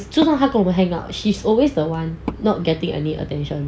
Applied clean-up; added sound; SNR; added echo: none; Wood; 17 dB; none.